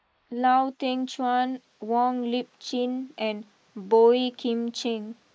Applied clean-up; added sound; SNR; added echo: neural mask model Resemble Enhance denoiser.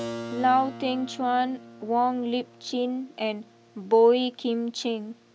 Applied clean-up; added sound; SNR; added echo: none; Keyboard (musical); 16 dB; none.